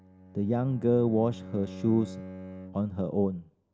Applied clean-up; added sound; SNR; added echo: none; Bowed string instrument; 15 dB; none.